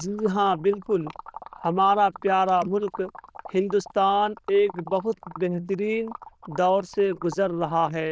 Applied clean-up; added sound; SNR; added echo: neural diffusion model UNIVERSE++.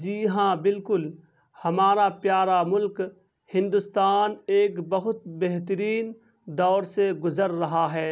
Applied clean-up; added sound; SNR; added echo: none; none; none; none.